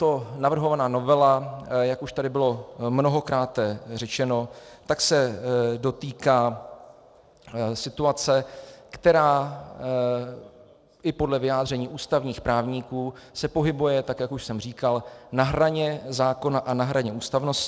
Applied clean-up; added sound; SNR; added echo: none; none; none; none.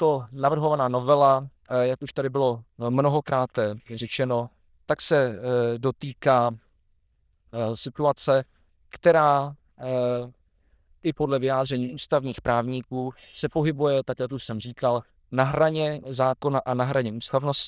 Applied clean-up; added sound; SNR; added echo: neural diffusion model UNIVERSE++.